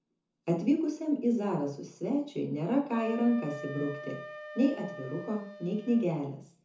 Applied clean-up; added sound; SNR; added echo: none; Wind instrument, woodwind instrument; 16 dB; reverberation time 0.6 s.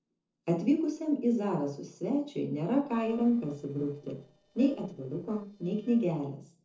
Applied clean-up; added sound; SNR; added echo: neural separator model SepFormer DNS4.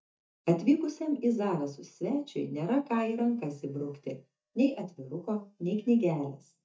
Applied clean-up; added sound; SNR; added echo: neural mask model DeepFilterNet 3.